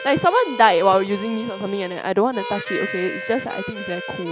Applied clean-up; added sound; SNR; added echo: none; Harmonica; 11 dB; none.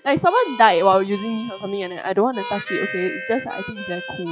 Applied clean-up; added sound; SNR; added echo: classical method log-MMSE.